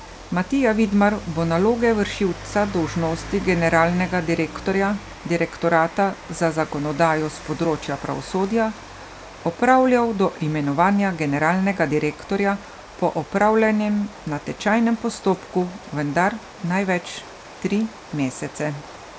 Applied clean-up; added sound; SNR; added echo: none; Rain; 16 dB; none.